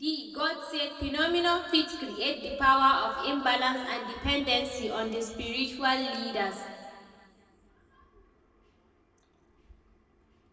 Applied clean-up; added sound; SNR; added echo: none; none; none; reverberation time 1.9 s.